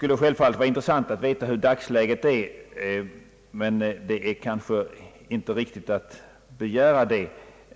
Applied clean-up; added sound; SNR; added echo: none; none; none; none.